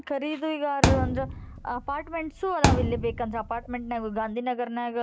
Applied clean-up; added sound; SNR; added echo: none; Thump, thud; -2 dB; none.